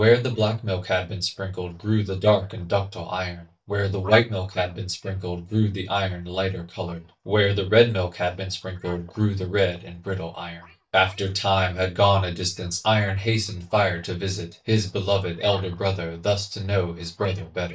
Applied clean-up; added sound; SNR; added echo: neural mask model DeepFilterNet 3.